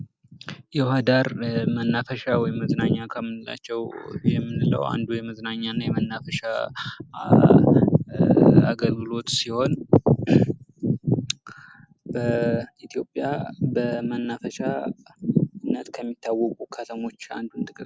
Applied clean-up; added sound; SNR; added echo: none; none; none; none.